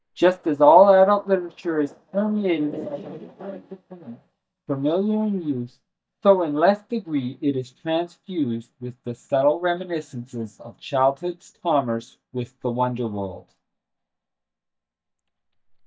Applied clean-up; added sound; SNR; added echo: neural mask model DeepFilterNet 3.